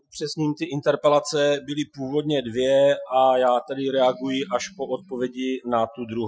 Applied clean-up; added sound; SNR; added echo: classical method Wiener filter.